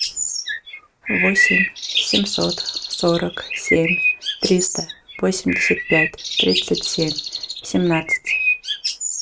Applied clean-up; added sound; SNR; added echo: neural mask model RNNoise.